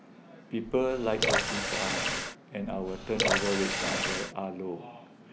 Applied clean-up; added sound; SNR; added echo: none; Water tap, faucet / Water; -3 dB; none.